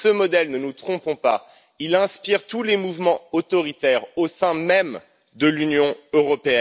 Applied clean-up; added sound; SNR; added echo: none; none; none; none.